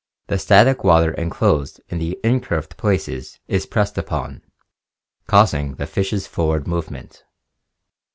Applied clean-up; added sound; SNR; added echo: none; none; none; none.